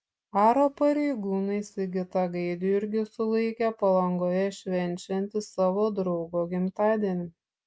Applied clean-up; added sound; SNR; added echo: none; none; none; none.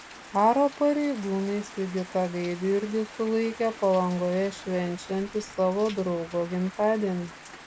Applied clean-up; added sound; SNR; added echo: none; Rain; 17 dB; none.